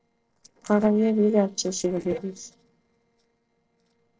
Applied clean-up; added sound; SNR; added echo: neural separator model SepFormer DNS4.